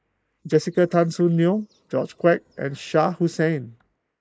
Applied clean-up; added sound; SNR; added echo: neural mask model Resemble Enhance denoiser.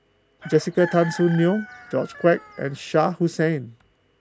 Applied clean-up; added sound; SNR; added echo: none; Chicken, rooster; 16 dB; none.